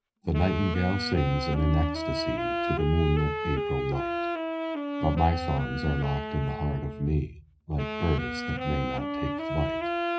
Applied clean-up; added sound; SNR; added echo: none; Wind instrument, woodwind instrument; 3 dB; reverberation time 0.4 s.